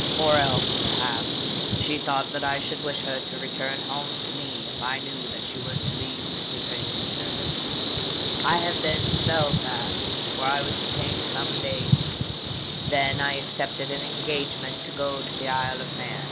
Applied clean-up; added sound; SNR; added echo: none; Insect; -3 dB; none.